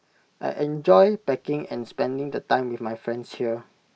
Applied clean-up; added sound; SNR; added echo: neural mask model Resemble Enhance denoiser.